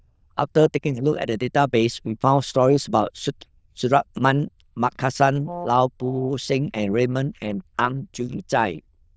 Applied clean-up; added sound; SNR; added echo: neural diffusion model UNIVERSE++.